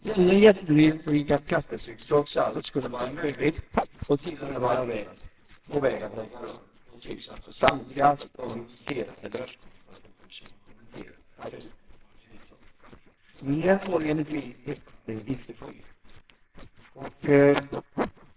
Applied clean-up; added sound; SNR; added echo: neural separator model SepFormer WHAMR!.